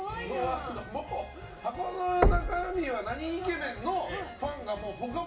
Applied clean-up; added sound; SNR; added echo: none; Knock; 0 dB; reverberation time 0.2 s.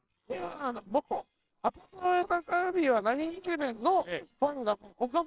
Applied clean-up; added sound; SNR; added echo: neural separator model SepFormer WHAMR!.